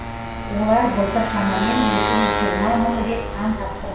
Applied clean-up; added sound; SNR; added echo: none; Motorcycle; 2 dB; reverberation time 0.6 s.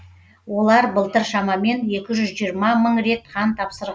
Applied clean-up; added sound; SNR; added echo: none; none; none; none.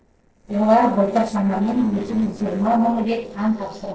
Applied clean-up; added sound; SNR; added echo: neural separator model SepFormer DNS4.